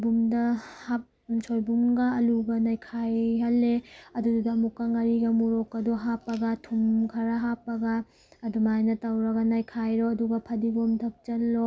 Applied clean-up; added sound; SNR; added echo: none; none; none; none.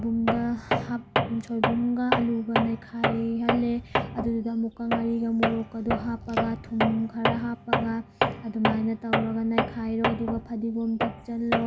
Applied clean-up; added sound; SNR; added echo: none; Tools; 1 dB; none.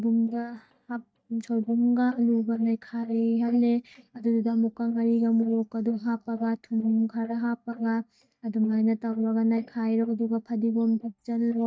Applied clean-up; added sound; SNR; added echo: neural mask model DeepFilterNet 3.